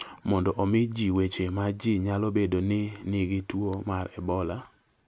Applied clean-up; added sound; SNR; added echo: none; none; none; none.